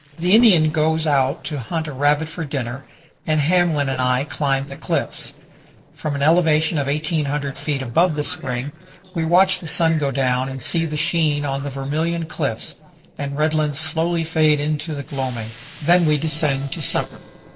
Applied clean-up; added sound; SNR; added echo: neural separator model SepFormer DNS4.